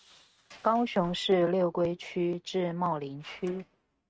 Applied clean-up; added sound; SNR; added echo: neural mask model RNNoise.